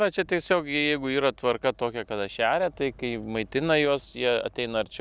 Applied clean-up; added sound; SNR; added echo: none; none; none; none.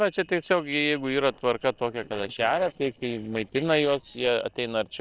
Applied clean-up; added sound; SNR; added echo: neural separator model SepFormer DNS4.